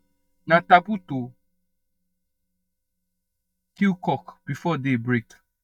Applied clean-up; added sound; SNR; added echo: neural mask model DeepFilterNet 3.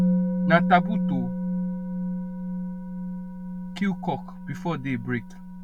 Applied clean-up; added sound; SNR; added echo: none; Musical instrument; -1 dB; none.